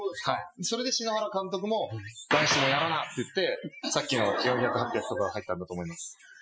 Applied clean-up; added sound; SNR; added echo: classical method Wiener filter.